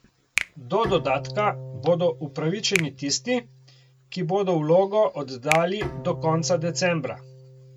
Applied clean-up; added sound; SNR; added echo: none; Bowed string instrument + Finger snapping; 10 dB; none.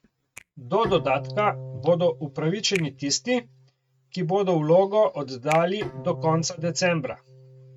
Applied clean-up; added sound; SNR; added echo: neural mask model RNNoise.